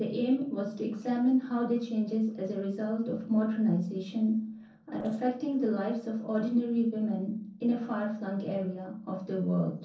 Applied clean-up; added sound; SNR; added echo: neural separator model SepFormer DNS4.